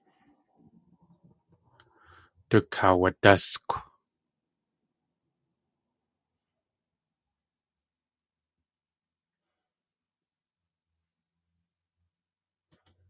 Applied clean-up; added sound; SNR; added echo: none; none; none; none.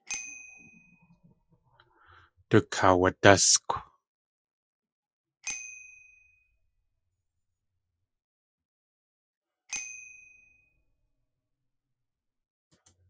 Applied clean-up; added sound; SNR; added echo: classical method log-MMSE.